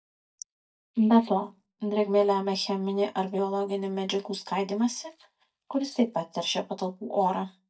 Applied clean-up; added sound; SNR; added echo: neural mask model DeepFilterNet 3.